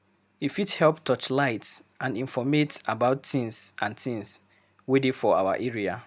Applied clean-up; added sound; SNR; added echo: none; none; none; none.